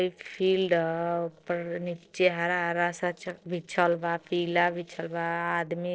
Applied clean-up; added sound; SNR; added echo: neural separator model SepFormer DNS4.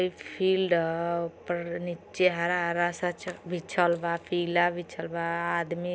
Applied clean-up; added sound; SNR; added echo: none; none; none; none.